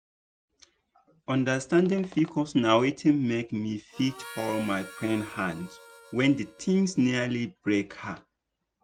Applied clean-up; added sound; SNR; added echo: none; Harmonica; 19 dB; none.